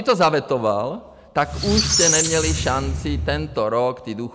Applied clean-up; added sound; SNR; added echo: none; Squeak; 1 dB; none.